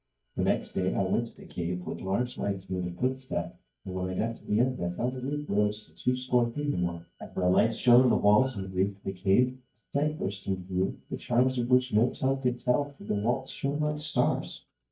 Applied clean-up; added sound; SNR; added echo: neural mask model DeepFilterNet 3.